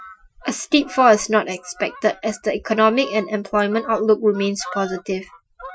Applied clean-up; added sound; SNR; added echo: classical method Wiener filter.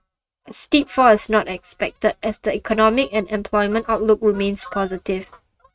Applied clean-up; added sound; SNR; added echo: neural mask model RNNoise.